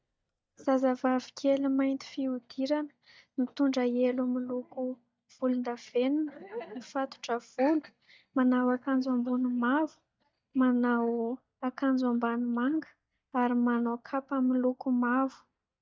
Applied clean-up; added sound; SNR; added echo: neural mask model DeepFilterNet 3.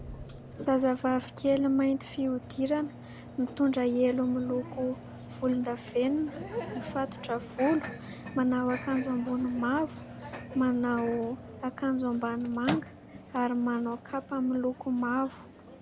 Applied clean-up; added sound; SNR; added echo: none; Microwave oven; 12 dB; none.